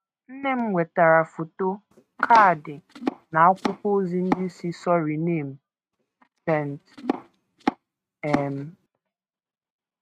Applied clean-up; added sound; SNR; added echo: neural mask model RNNoise.